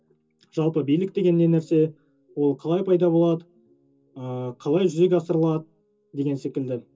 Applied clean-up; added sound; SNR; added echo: none; none; none; reverberation time 0.2 s.